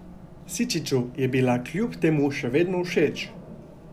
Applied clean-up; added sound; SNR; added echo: none; Race car, auto racing; 15 dB; none.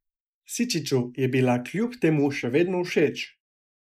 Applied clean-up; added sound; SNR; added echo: neural mask model Resemble Enhance denoiser.